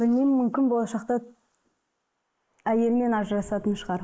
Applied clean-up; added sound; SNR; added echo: neural mask model Resemble Enhance denoiser.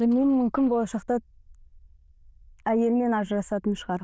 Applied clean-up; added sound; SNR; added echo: neural diffusion model UNIVERSE++.